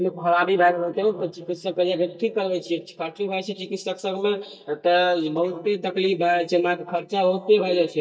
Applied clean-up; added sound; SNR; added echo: neural mask model DeepFilterNet 3.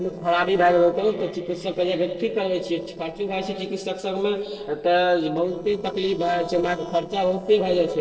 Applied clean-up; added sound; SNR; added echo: neural separator model SepFormer DNS4.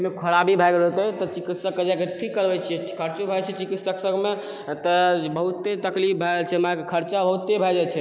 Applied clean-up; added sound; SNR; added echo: none; none; none; none.